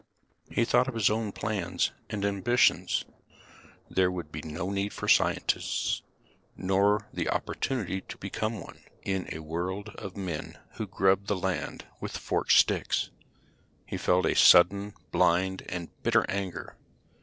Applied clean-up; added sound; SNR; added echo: neural separator model SepFormer DNS4.